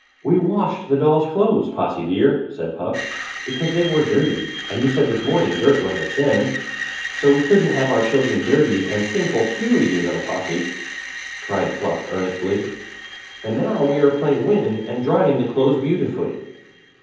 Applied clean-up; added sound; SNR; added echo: none; Screech; 12 dB; reverberation time 0.9 s.